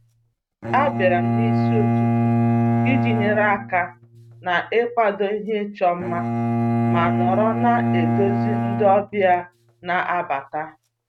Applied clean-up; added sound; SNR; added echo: neural mask model RNNoise.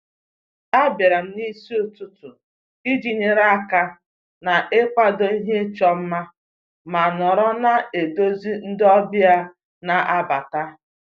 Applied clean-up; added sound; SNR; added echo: none; none; none; none.